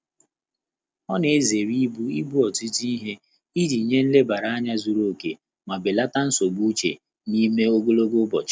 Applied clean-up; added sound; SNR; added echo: none; none; none; none.